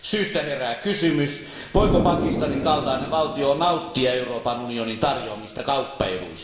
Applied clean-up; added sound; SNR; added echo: none; Explosion; 6 dB; reverberation time 1.2 s.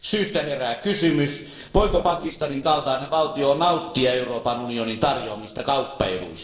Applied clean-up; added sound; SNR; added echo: neural separator model SepFormer DNS4.